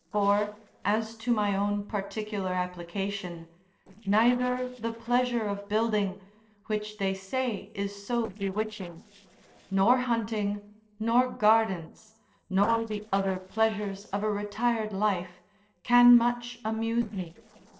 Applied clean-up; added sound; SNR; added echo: neural separator model SepFormer DNS4.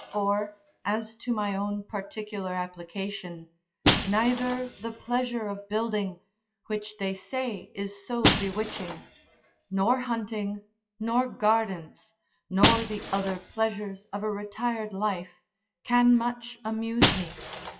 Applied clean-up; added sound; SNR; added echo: classical method WPE with log-MMSE.